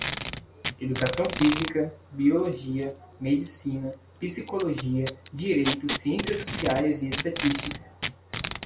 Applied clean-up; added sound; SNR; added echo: none; Packing tape, duct tape; 8 dB; none.